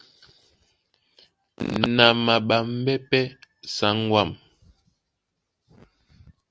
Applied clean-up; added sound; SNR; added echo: none; none; none; none.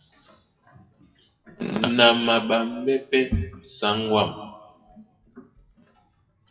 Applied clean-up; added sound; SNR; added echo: classical method WPE with log-MMSE.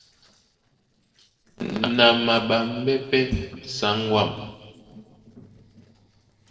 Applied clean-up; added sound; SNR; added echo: neural separator model SepFormer DNS4.